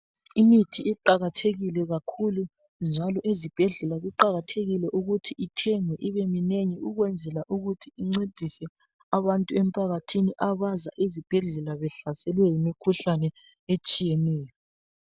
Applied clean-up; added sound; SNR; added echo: none; none; none; none.